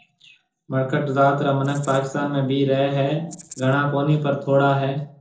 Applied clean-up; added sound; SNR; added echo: neural separator model SepFormer DNS4.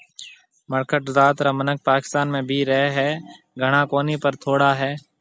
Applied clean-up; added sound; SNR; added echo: none; none; none; none.